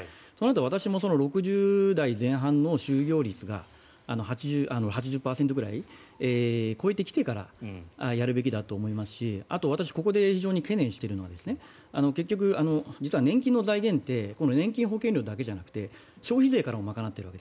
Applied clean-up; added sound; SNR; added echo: none; none; none; none.